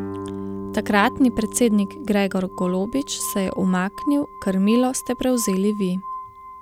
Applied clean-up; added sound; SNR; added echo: none; Glass + Guitar; 12 dB; none.